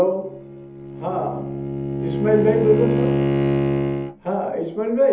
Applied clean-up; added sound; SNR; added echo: none; Bowed string instrument; 1 dB; reverberation time 0.7 s.